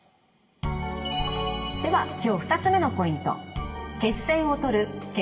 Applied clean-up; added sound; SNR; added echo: none; none; none; reverberation time 1.5 s.